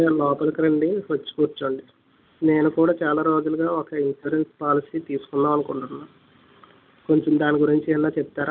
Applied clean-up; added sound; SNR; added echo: none; none; none; none.